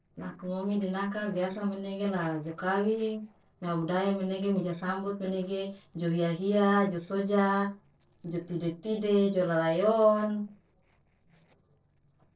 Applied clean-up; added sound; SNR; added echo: neural separator model SepFormer DNS4.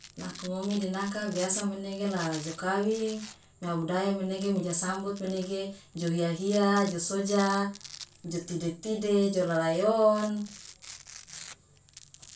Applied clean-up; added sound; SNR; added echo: none; Domestic sounds, home sounds; 19 dB; reverberation time 0.2 s.